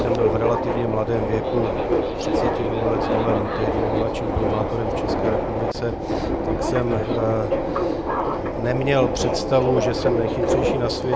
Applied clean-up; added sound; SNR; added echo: none; Subway, metro, underground; -3 dB; none.